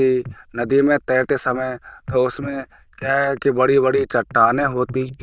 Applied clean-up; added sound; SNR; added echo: neural diffusion model UNIVERSE++.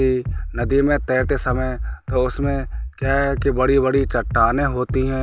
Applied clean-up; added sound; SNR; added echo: none; Bass drum; 5 dB; none.